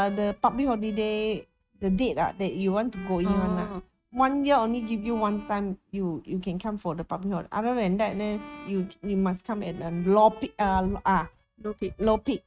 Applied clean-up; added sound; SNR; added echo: neural mask model RNNoise.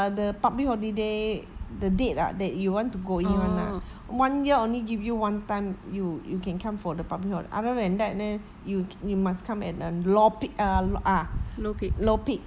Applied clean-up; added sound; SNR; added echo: none; none; none; none.